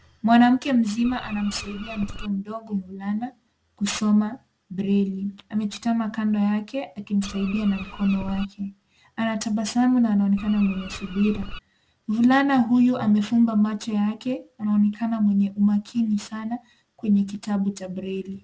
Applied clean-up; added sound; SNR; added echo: none; Bird; 13 dB; none.